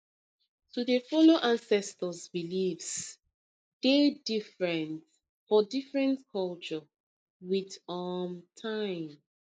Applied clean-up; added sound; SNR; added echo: neural mask model Resemble Enhance denoiser.